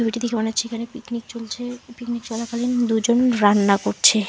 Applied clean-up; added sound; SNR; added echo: none; none; none; none.